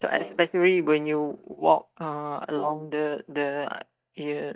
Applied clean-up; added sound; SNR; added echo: neural mask model DeepFilterNet 3.